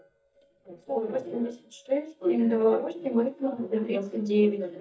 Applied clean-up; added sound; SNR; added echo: neural mask model DeepFilterNet 3.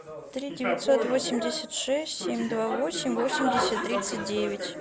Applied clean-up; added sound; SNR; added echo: none; none; none; none.